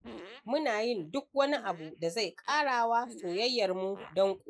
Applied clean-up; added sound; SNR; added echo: neural mask model Resemble Enhance denoiser.